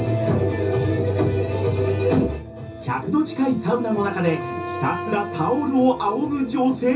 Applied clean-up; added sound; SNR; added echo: none; Wind instrument, woodwind instrument; 14 dB; reverberation time 0.3 s.